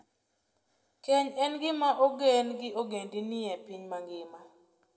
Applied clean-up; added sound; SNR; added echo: none; none; none; reverberation time 0.9 s.